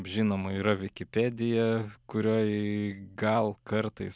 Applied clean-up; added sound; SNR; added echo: none; none; none; none.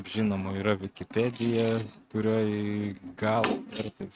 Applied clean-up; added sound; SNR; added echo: neural mask model RNNoise.